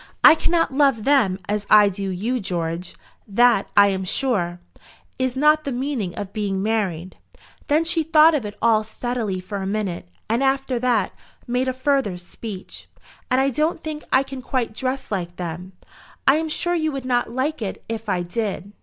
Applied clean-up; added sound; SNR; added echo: none; none; none; none.